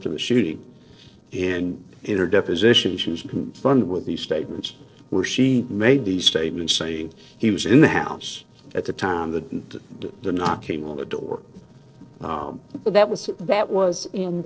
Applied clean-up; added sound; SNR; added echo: neural separator model SepFormer DNS4.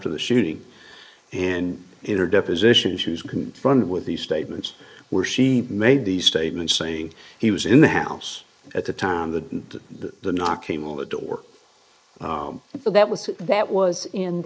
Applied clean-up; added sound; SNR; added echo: neural mask model Resemble Enhance denoiser.